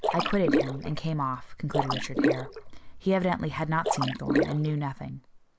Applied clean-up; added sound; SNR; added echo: neural mask model Resemble Enhance denoiser.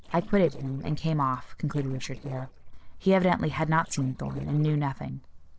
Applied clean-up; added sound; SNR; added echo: neural separator model SepFormer DNS4.